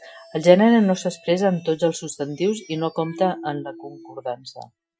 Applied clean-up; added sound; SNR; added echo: classical method Wiener filter.